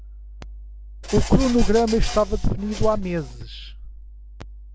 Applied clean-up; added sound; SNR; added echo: none; Printer; 15 dB; none.